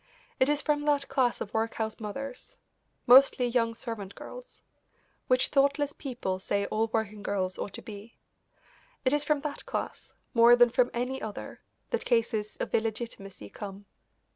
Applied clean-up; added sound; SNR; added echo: none; none; none; none.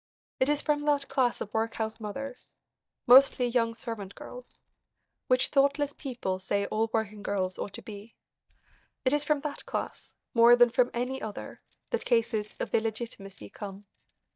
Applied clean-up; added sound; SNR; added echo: neural mask model DeepFilterNet 3.